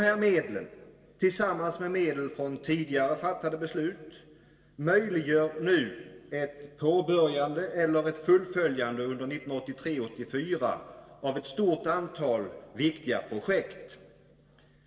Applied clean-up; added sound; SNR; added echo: none; none; none; reverberation time 1.5 s.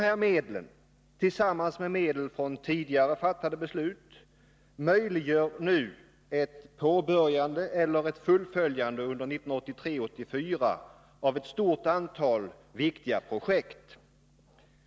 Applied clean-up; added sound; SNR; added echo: none; none; none; none.